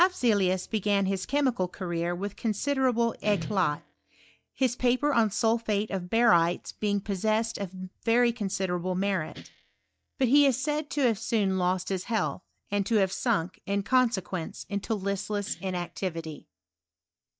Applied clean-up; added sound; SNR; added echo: neural mask model DeepFilterNet 3.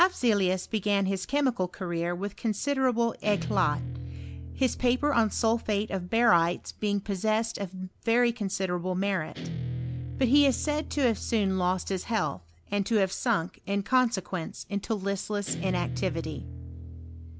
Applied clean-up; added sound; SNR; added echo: none; Guitar; 12 dB; none.